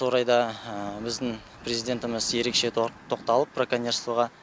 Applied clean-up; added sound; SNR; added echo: none; none; none; none.